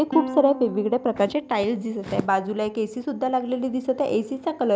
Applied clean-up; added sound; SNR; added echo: none; Plucked string instrument; 13 dB; none.